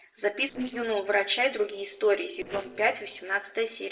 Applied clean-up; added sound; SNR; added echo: neural separator model SepFormer DNS4.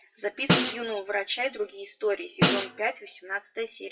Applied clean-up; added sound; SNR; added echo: classical method WPE with log-MMSE.